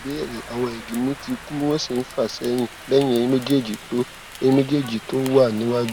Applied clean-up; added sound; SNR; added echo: none; Rain; 16 dB; none.